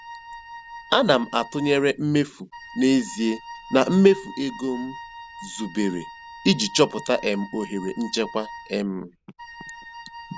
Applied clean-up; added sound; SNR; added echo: none; Wind instrument, woodwind instrument; 16 dB; none.